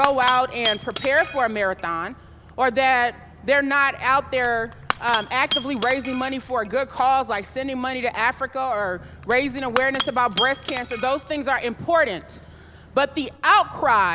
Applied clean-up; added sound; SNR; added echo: none; Shatter / Crushing; 11 dB; none.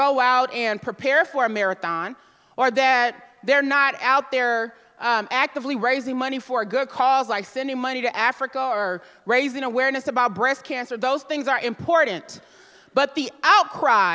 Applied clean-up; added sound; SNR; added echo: none; none; none; none.